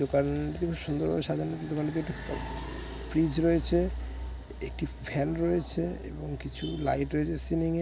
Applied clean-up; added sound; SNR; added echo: none; none; none; none.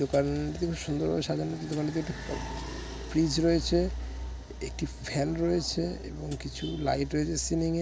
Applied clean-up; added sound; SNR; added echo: none; Hi-hat; 19 dB; none.